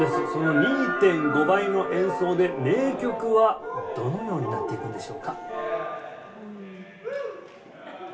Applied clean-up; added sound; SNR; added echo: none; Cheering; 11 dB; reverberation time 0.2 s.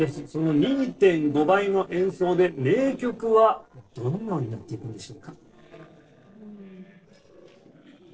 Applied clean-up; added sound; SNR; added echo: neural separator model SepFormer DNS4.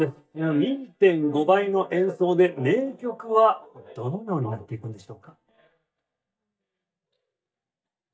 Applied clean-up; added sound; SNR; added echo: neural mask model DeepFilterNet 3.